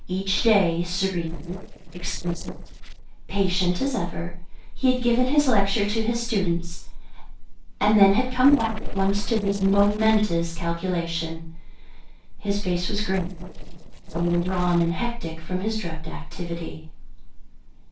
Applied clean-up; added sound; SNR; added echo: neural separator model SepFormer DNS4.